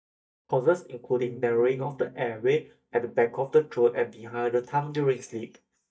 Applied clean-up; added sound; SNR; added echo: neural mask model DeepFilterNet 3.